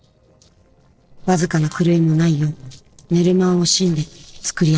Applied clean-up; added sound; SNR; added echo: neural separator model SepFormer DNS4.